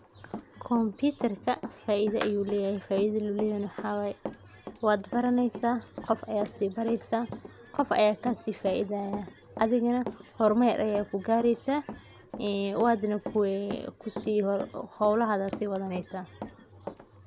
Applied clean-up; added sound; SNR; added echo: none; Run; 14 dB; none.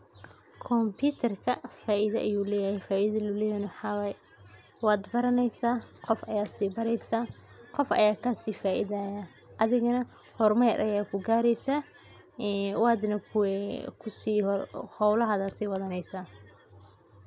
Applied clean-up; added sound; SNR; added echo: none; none; none; none.